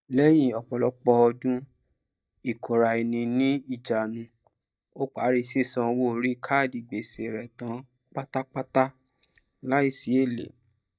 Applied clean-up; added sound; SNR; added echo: neural mask model DeepFilterNet 3.